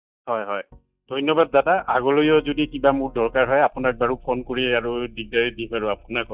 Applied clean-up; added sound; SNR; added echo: neural mask model DeepFilterNet 3.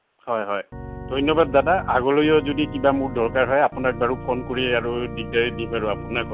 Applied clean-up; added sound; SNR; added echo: none; Organ; 12 dB; none.